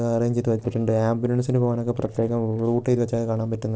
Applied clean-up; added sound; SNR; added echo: neural separator model SepFormer DNS4.